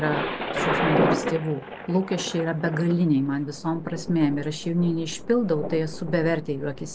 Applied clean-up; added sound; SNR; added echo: none; Thunder; 4 dB; none.